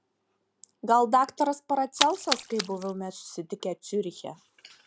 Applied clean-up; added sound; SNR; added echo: none; Splash, splatter; 3 dB; none.